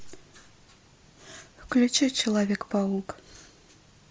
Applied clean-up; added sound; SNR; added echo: none; none; none; none.